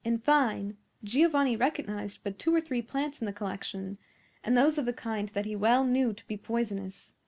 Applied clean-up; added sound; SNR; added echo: none; none; none; none.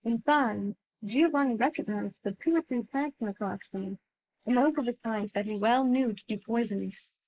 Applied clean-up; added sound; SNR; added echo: neural mask model Resemble Enhance denoiser.